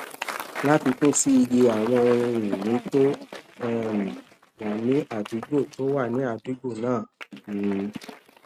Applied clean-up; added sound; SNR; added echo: neural mask model RNNoise.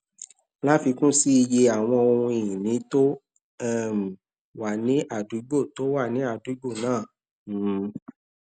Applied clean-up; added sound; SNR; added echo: none; none; none; none.